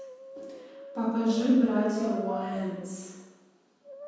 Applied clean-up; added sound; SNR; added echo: none; Brass instrument; 13 dB; reverberation time 1.2 s.